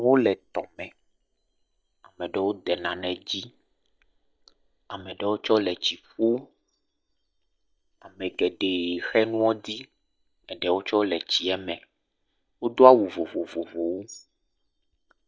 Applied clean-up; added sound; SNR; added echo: neural mask model DeepFilterNet 3.